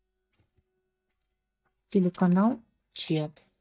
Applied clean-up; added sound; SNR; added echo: neural mask model DeepFilterNet 3.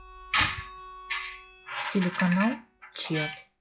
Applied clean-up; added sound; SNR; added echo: classical method log-MMSE.